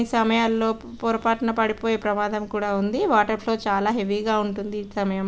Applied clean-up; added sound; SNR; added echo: none; none; none; none.